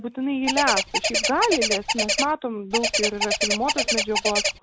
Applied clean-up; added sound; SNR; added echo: none; Bird; -2 dB; none.